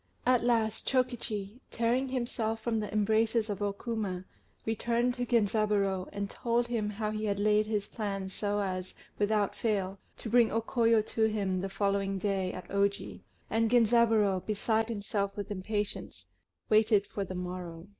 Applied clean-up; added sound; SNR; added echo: none; none; none; none.